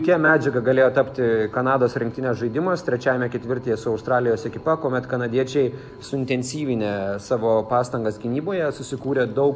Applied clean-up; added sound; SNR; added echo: none; none; none; none.